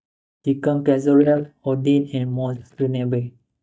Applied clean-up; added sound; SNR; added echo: neural mask model DeepFilterNet 3.